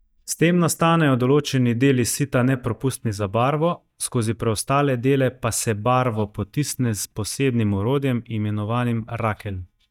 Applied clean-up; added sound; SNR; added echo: neural mask model DeepFilterNet 3.